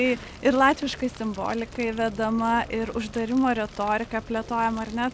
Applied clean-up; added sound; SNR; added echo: none; Fire; 17 dB; none.